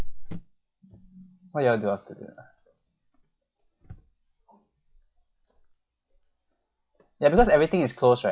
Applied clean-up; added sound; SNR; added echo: classical method log-MMSE.